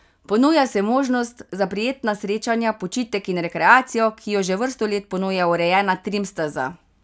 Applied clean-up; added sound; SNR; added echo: none; none; none; none.